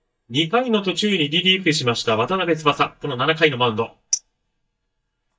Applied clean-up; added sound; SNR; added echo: neural mask model DeepFilterNet 3.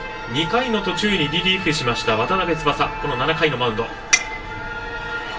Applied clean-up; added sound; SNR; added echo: none; Bowed string instrument; 13 dB; reverberation time 0.2 s.